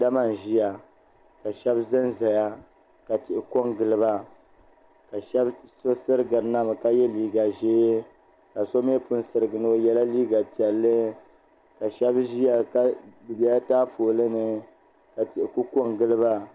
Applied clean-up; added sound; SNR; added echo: none; none; none; none.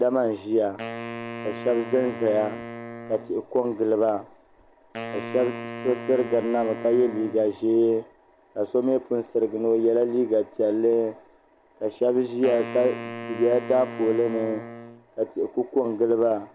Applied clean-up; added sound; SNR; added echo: none; Wind instrument, woodwind instrument; 12 dB; none.